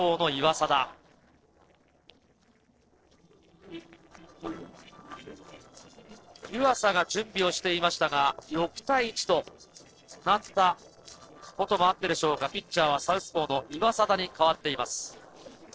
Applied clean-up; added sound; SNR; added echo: neural separator model SepFormer DNS4.